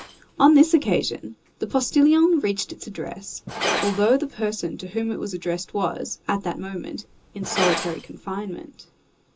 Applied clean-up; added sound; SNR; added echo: none; Glass; 11 dB; reverberation time 0.2 s.